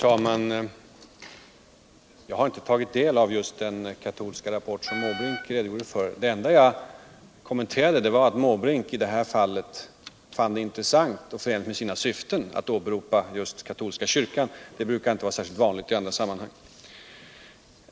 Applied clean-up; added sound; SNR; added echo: none; Wind instrument, woodwind instrument; 10 dB; none.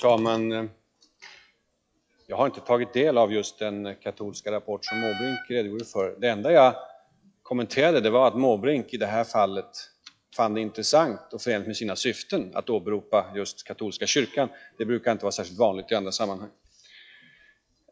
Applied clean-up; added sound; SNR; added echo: classical method log-MMSE.